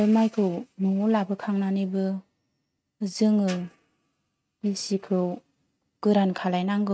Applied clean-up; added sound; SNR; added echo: neural mask model RNNoise.